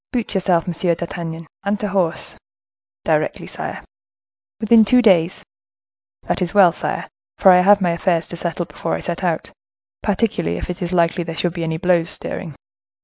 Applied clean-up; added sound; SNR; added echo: none; none; none; none.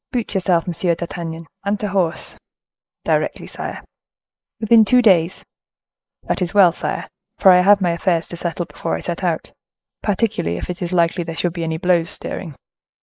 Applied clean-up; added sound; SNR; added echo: neural mask model Resemble Enhance denoiser.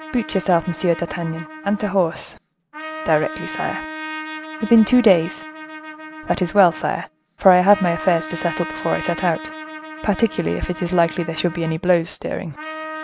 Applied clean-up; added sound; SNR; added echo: none; Trumpet; 12 dB; none.